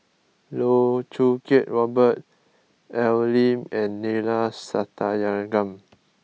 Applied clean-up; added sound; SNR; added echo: none; none; none; none.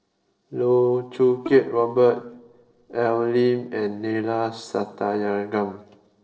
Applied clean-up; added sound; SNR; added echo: neural separator model SepFormer DNS4.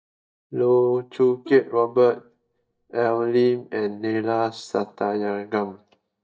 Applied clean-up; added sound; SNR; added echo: neural mask model DeepFilterNet 3.